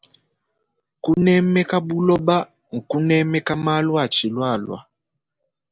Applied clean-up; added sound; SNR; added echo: none; none; none; none.